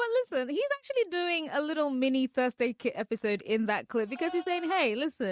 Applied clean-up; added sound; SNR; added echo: neural mask model RNNoise.